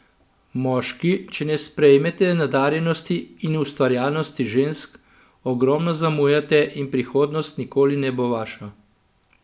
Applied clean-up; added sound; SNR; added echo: none; none; none; none.